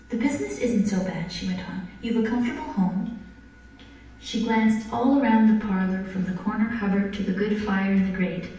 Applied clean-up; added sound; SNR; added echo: none; none; none; reverberation time 0.9 s.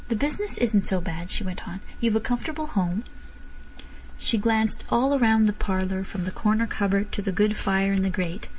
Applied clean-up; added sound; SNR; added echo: none; none; none; none.